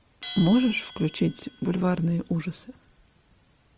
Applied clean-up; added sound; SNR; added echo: none; Bell; 17 dB; none.